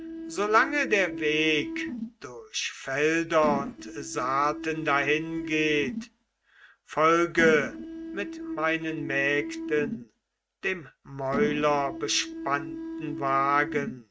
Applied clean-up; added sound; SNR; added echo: neural mask model RNNoise.